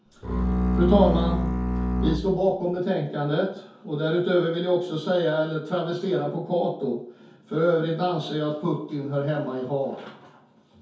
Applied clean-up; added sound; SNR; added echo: none; Bowed string instrument; -1 dB; reverberation time 0.6 s.